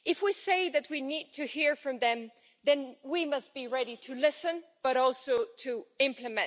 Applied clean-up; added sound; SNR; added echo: none; none; none; none.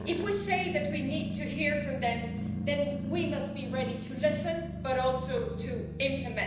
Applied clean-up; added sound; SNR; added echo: none; Growling; 3 dB; reverberation time 0.9 s.